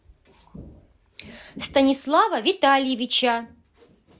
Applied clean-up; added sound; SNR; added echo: none; none; none; none.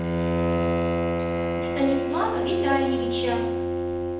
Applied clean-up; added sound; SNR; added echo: none; Bowed string instrument; -5 dB; reverberation time 0.8 s.